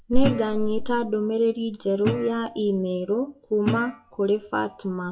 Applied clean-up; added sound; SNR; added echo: classical method WPE with log-MMSE.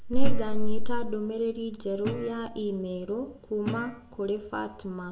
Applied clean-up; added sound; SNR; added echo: none; Guitar; 18 dB; reverberation time 0.6 s.